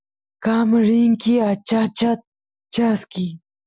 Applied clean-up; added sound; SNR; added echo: none; none; none; none.